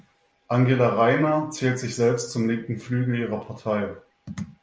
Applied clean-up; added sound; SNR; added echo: none; none; none; none.